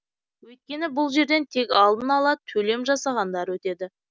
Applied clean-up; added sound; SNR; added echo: none; none; none; none.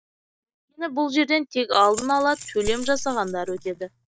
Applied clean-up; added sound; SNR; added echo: neural mask model DeepFilterNet 3.